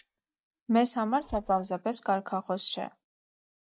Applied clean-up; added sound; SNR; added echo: neural mask model DeepFilterNet 3.